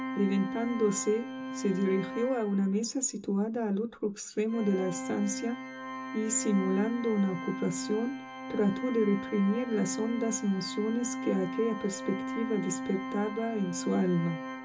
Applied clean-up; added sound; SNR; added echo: none; Organ; 7 dB; reverberation time 0.2 s.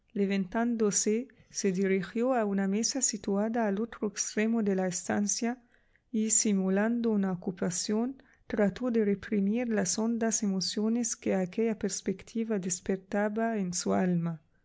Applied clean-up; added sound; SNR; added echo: none; none; none; none.